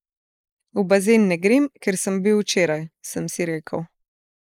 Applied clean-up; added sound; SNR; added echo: neural mask model Resemble Enhance denoiser.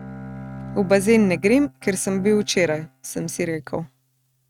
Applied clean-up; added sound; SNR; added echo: neural mask model RNNoise.